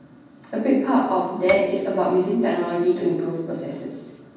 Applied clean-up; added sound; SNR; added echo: none; Piano; 14 dB; reverberation time 1.2 s.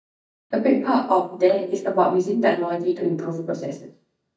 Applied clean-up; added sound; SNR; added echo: neural mask model DeepFilterNet 3.